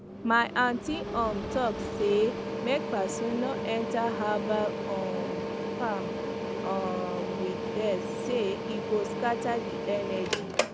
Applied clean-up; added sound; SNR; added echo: none; Mechanical fan; 2 dB; none.